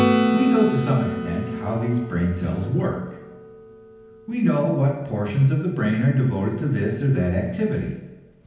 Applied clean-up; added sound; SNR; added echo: none; Acoustic guitar / Strum; 6 dB; reverberation time 0.9 s.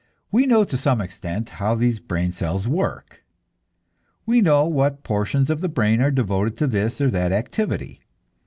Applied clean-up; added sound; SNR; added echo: none; none; none; none.